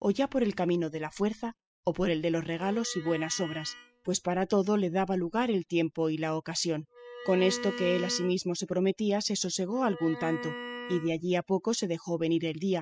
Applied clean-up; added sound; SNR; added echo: classical method spectral subtraction.